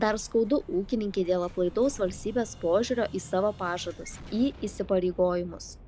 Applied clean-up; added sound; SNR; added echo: none; Explosion; 17 dB; none.